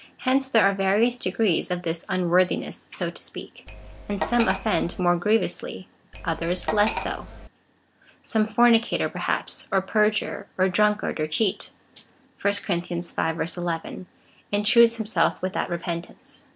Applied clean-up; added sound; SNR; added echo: none; Cutlery, silverware; 7 dB; none.